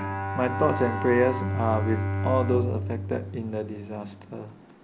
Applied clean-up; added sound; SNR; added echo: none; Bowed string instrument; 2 dB; none.